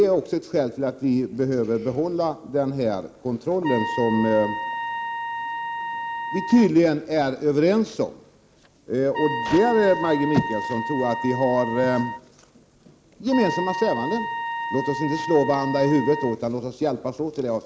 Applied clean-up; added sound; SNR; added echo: none; Trumpet; 6 dB; none.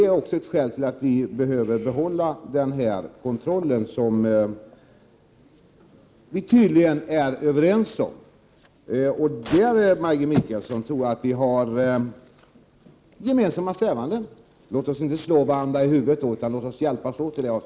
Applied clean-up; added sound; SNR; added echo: none; none; none; none.